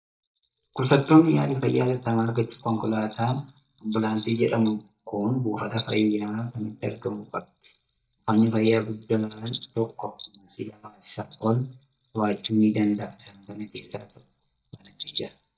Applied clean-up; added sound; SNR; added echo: neural mask model DeepFilterNet 3.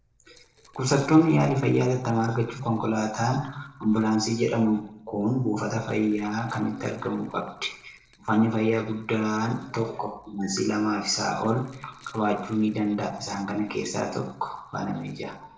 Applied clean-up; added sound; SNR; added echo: neural separator model SepFormer DNS4.